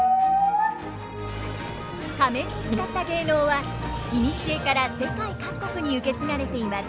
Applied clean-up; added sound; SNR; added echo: none; Insect; 12 dB; none.